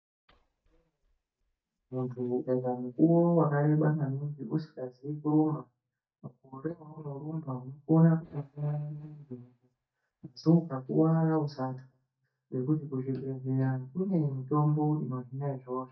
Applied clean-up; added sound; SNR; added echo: neural mask model DeepFilterNet 3.